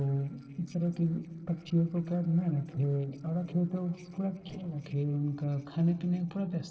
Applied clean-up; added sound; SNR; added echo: neural separator model SepFormer DNS4.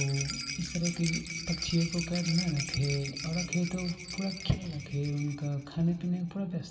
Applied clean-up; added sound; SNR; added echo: none; Rattle; 8 dB; reverberation time 2.3 s.